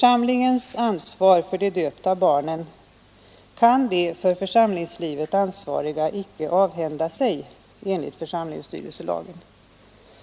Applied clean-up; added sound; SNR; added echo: none; none; none; none.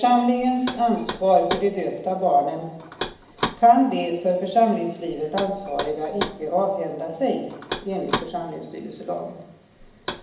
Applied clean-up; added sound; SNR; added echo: none; Knock; 12 dB; reverberation time 0.8 s.